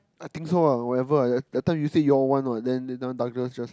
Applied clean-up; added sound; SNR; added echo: none; none; none; none.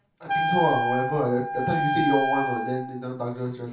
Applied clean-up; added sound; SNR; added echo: none; Wind instrument, woodwind instrument; 0 dB; reverberation time 0.3 s.